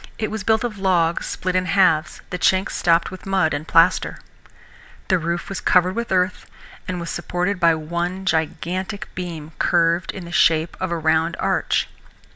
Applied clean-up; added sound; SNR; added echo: none; none; none; none.